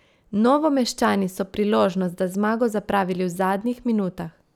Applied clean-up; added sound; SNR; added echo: none; none; none; none.